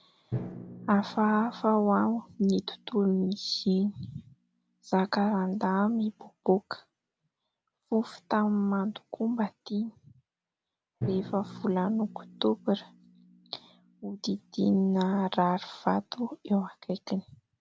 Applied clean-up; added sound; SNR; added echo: none; Drum; 17 dB; none.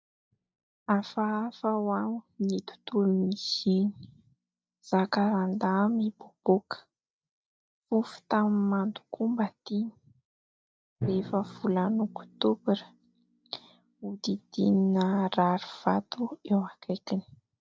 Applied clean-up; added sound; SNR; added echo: neural mask model DeepFilterNet 3.